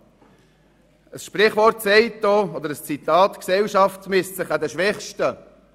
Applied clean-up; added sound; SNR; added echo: none; none; none; none.